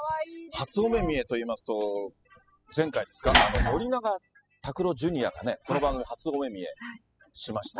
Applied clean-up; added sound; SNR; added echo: classical method spectral subtraction.